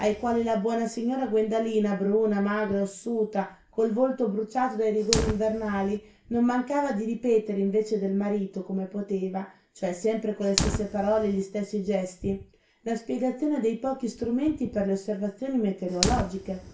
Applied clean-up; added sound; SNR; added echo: none; Fire; 11 dB; reverberation time 0.3 s.